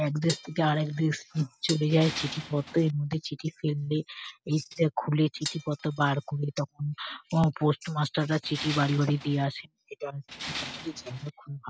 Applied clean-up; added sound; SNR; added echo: none; Tools + Glass; 11 dB; none.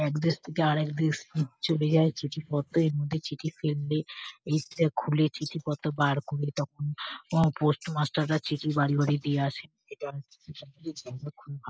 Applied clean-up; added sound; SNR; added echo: neural mask model Resemble Enhance denoiser.